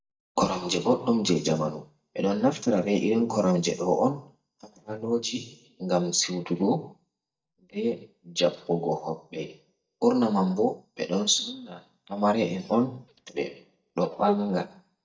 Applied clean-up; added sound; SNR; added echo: neural mask model DeepFilterNet 3.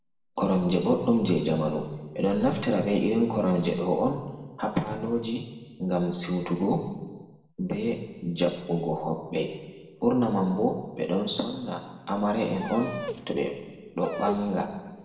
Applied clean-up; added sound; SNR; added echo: none; Dog; 11 dB; reverberation time 1.1 s.